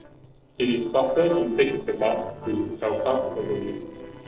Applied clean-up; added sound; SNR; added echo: neural separator model SepFormer DNS4.